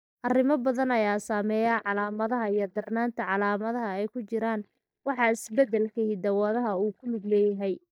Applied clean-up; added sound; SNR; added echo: neural mask model DeepFilterNet 3.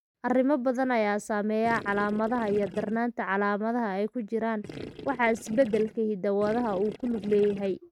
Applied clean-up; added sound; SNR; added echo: neural mask model RNNoise.